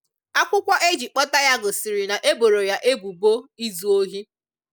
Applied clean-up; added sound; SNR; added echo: none; none; none; none.